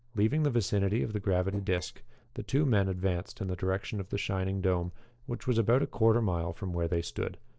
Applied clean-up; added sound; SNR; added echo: neural separator model SepFormer DNS4.